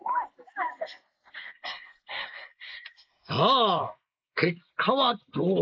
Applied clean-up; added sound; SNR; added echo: neural mask model Resemble Enhance denoiser.